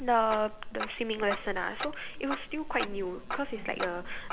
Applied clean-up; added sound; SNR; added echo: none; Tick-tock; 6 dB; none.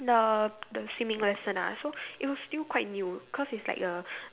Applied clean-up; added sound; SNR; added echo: none; none; none; none.